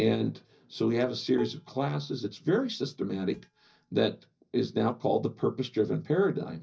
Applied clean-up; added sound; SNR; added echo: neural mask model DeepFilterNet 3.